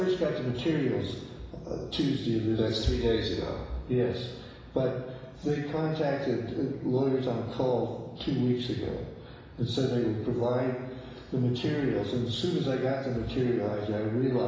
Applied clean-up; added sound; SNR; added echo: none; none; none; reverberation time 1.0 s.